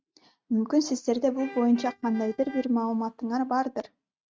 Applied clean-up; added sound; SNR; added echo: neural mask model RNNoise.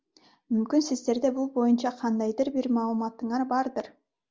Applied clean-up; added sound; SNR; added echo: none; none; none; none.